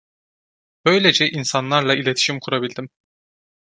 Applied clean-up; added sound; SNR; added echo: none; none; none; none.